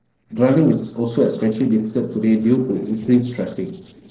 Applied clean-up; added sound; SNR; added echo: neural separator model SepFormer DNS4.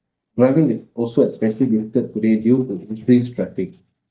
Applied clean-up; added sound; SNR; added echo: neural mask model DeepFilterNet 3.